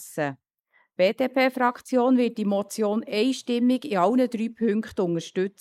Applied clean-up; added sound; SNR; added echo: neural mask model Resemble Enhance denoiser.